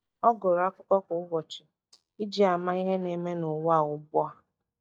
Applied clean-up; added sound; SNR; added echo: neural mask model DeepFilterNet 3.